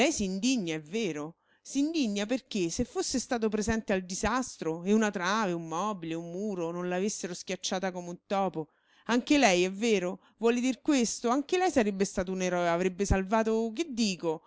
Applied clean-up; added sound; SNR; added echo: none; none; none; none.